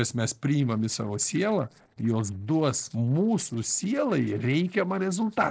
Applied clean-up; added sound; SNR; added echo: neural separator model SepFormer DNS4.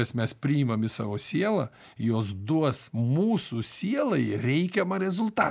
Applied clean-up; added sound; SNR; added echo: none; none; none; none.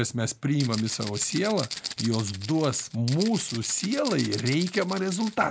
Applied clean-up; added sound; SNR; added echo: none; Rattle (instrument); 11 dB; none.